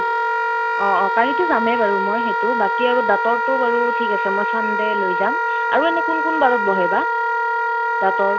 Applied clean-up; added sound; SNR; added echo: none; Wind instrument, woodwind instrument; -2 dB; none.